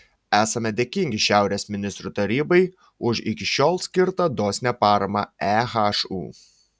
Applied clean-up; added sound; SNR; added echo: none; none; none; none.